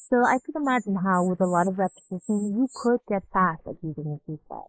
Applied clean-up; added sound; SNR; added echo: neural mask model Resemble Enhance denoiser.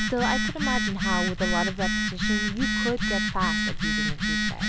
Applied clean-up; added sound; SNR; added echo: none; Telephone; -4 dB; none.